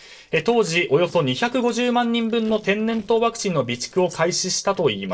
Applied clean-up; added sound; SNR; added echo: neural separator model SepFormer DNS4.